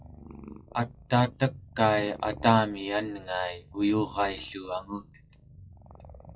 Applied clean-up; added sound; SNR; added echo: classical method WPE with log-MMSE.